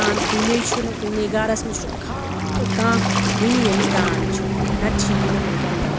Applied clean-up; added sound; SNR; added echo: none; Waves, surf; -3 dB; none.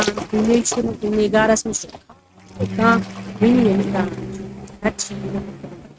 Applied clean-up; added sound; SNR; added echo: neural mask model RNNoise.